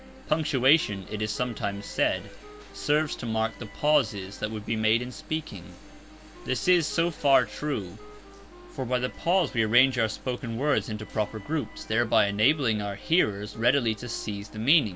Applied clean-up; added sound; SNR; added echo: none; Wind instrument, woodwind instrument + Alarm; 19 dB; none.